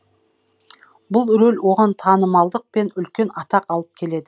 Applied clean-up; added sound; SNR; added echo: none; none; none; none.